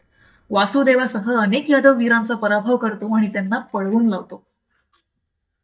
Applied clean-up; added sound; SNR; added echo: neural mask model DeepFilterNet 3.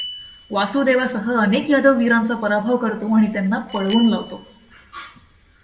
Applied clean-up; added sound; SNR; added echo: none; Bicycle bell; 19 dB; reverberation time 0.6 s.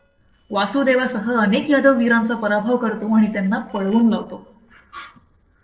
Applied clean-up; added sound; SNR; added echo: neural separator model SepFormer DNS4.